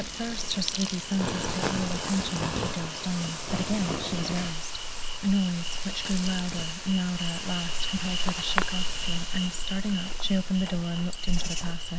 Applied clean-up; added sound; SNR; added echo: none; Insect; -1 dB; none.